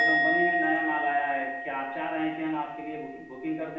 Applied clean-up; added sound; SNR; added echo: none; Musical instrument; -1 dB; reverberation time 0.9 s.